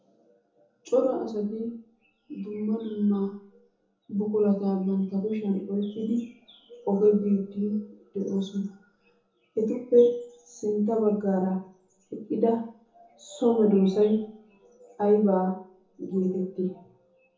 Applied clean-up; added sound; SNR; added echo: none; none; none; reverberation time 1.0 s.